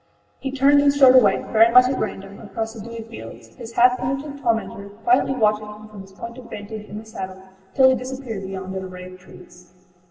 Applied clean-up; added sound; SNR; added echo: none; none; none; reverberation time 1.8 s.